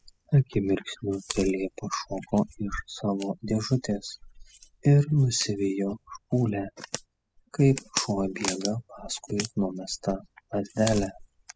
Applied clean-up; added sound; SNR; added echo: classical method spectral subtraction.